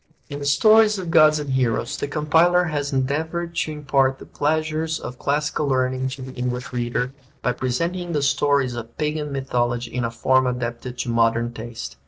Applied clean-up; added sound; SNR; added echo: neural separator model SepFormer DNS4.